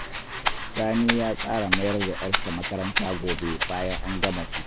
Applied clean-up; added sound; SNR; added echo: none; Rattle (instrument); 1 dB; none.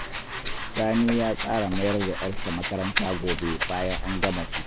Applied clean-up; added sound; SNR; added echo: neural mask model Resemble Enhance denoiser.